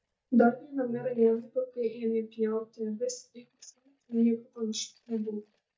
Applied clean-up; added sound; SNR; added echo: neural mask model DeepFilterNet 3.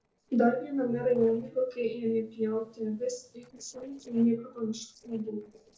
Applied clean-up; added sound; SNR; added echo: neural separator model SepFormer DNS4.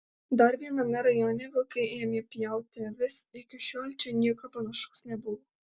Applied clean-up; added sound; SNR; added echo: none; none; none; none.